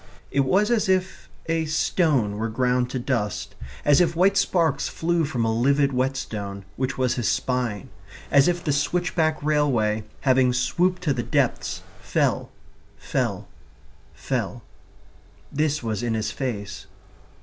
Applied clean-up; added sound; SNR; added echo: none; Accelerating, revving, vroom; 17 dB; none.